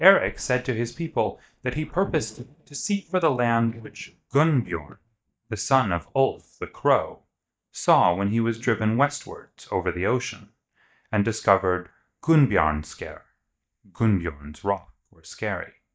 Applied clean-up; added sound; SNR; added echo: neural mask model DeepFilterNet 3.